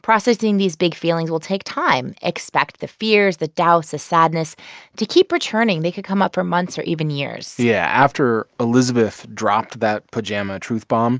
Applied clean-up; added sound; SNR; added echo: none; none; none; none.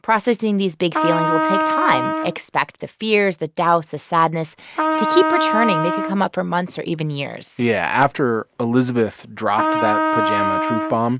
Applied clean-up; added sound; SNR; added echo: none; Trumpet; 0 dB; none.